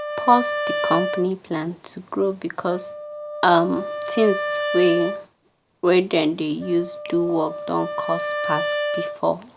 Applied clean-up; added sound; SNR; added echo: none; Wind instrument, woodwind instrument; 6 dB; none.